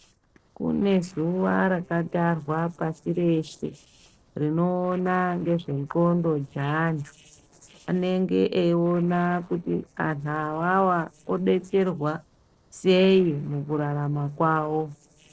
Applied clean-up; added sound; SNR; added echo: neural separator model SepFormer DNS4.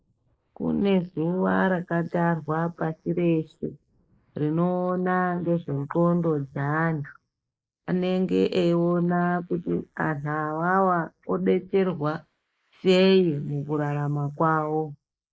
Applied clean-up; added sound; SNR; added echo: neural mask model Resemble Enhance denoiser.